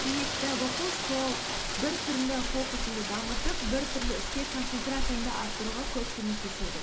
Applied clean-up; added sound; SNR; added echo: none; Rain; -2 dB; none.